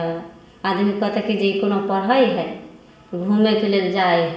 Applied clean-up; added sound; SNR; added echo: none; none; none; reverberation time 0.7 s.